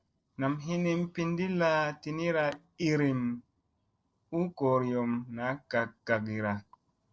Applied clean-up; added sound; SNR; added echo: neural separator model SepFormer DNS4.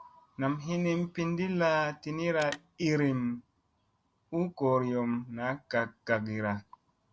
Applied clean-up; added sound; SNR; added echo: none; Telephone; 20 dB; none.